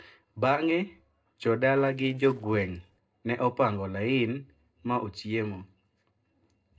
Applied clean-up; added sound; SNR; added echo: neural separator model SepFormer DNS4.